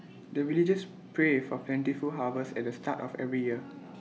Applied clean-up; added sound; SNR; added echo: none; none; none; none.